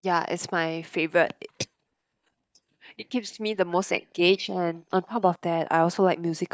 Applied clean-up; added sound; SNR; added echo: neural mask model DeepFilterNet 3.